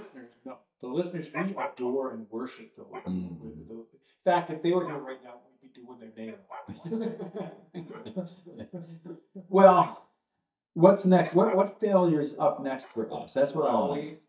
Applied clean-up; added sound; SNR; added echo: neural mask model DeepFilterNet 3.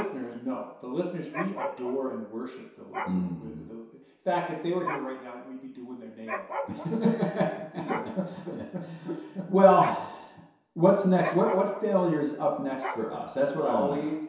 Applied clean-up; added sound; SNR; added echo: none; Dog; 13 dB; reverberation time 0.7 s.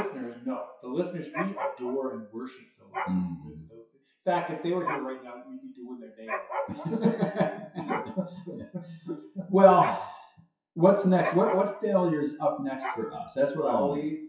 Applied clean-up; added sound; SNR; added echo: classical method WPE with log-MMSE.